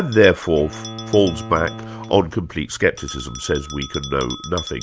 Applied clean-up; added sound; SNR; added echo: none; Bowed string instrument + Bell; 14 dB; none.